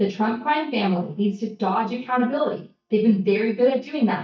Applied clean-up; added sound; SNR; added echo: neural mask model DeepFilterNet 3.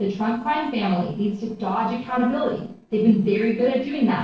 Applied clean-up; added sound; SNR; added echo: neural separator model SepFormer DNS4.